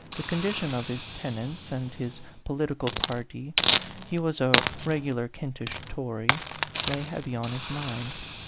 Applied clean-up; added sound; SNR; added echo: none; Hiss; 1 dB; none.